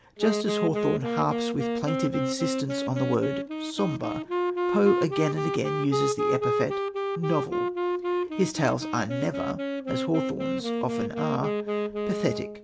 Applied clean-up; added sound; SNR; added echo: none; Wind instrument, woodwind instrument; 0 dB; none.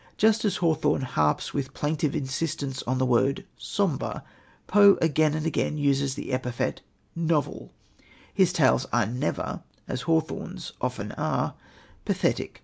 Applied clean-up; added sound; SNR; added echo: none; none; none; none.